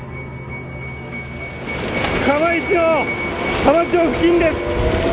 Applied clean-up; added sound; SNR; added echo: none; none; none; none.